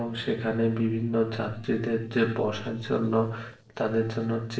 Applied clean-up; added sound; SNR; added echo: neural separator model SepFormer DNS4.